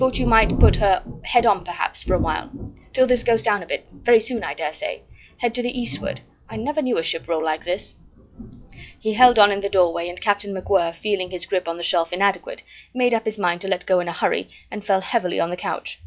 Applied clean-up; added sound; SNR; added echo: classical method log-MMSE.